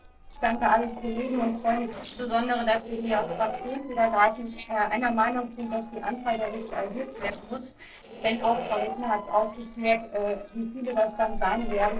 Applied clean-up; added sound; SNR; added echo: neural separator model SepFormer DNS4.